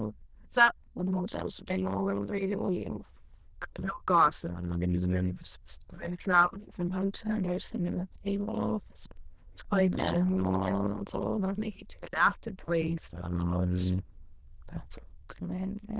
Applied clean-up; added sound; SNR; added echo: neural diffusion model UNIVERSE++.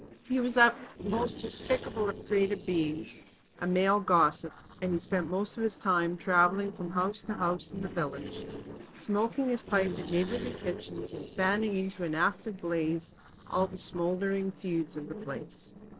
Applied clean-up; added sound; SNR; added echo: neural separator model SepFormer DNS4.